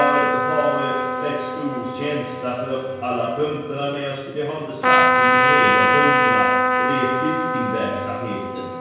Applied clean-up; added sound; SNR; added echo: none; Trumpet; -5 dB; reverberation time 1.0 s.